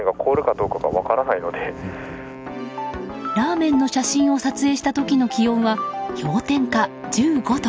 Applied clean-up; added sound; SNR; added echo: none; Wind instrument, woodwind instrument; 18 dB; none.